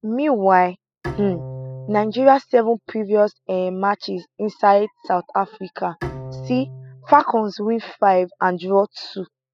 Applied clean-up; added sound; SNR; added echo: classical method spectral subtraction.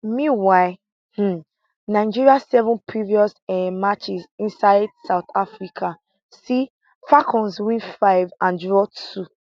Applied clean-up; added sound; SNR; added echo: none; none; none; none.